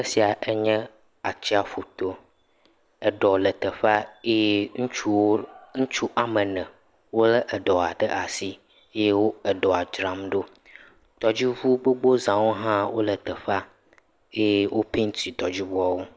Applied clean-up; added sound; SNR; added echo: none; none; none; none.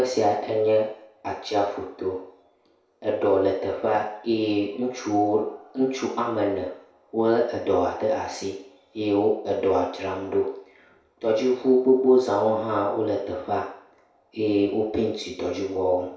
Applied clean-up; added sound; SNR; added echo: none; none; none; reverberation time 0.6 s.